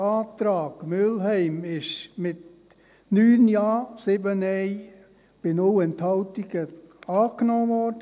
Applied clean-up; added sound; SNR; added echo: none; none; none; none.